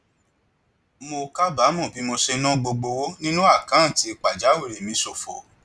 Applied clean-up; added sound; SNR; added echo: none; none; none; none.